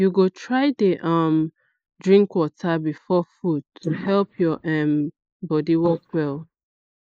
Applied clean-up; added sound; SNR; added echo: neural mask model Resemble Enhance denoiser.